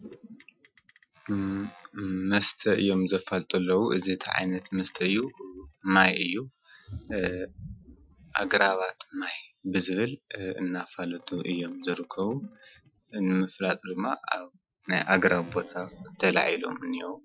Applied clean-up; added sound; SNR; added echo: classical method Wiener filter.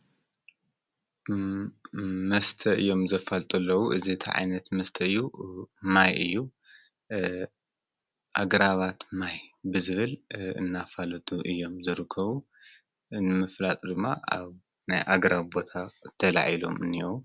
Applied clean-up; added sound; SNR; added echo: none; none; none; none.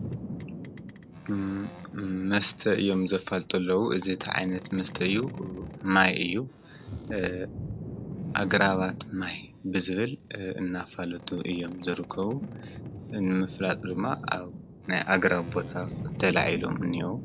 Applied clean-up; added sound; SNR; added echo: none; Boat, Water vehicle; 10 dB; none.